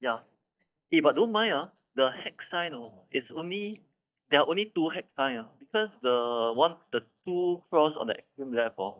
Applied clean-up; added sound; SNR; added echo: neural mask model DeepFilterNet 3.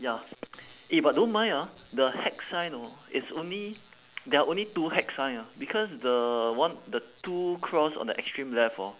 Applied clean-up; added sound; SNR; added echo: none; none; none; none.